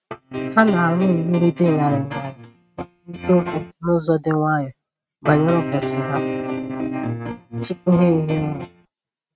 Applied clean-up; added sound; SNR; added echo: neural mask model RNNoise.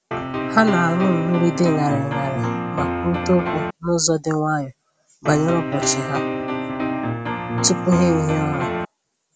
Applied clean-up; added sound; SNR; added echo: none; Piano; 2 dB; none.